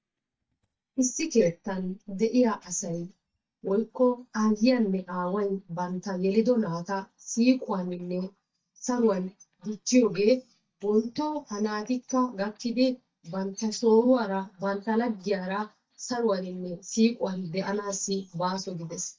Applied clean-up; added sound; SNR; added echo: neural mask model DeepFilterNet 3.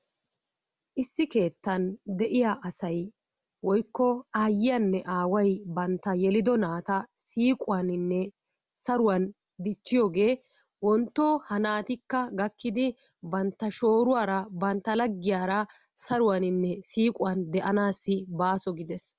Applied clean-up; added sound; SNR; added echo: none; none; none; none.